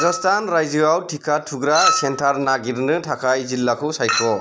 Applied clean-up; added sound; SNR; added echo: none; Chink, clink; 7 dB; none.